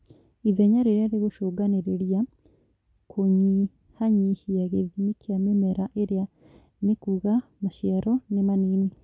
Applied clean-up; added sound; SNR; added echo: none; none; none; none.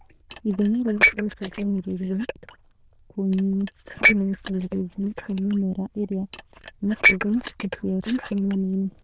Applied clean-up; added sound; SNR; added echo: neural diffusion model UNIVERSE++.